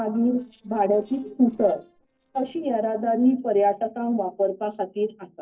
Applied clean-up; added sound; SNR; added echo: neural separator model SepFormer DNS4.